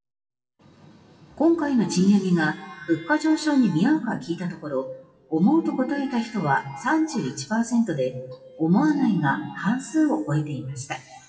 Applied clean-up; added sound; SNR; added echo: classical method WPE with log-MMSE.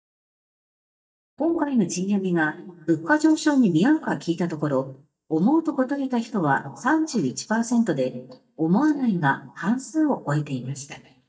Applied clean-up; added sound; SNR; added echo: neural mask model DeepFilterNet 3.